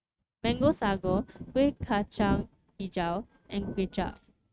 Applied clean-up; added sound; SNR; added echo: neural mask model RNNoise.